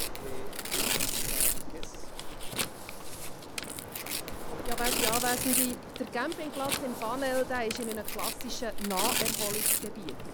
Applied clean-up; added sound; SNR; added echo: none; Tearing + Waves, surf; -4 dB; none.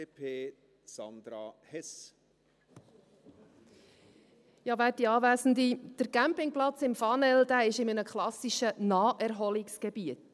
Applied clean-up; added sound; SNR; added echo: none; none; none; none.